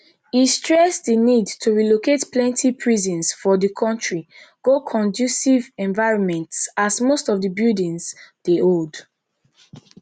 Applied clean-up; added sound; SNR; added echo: none; none; none; none.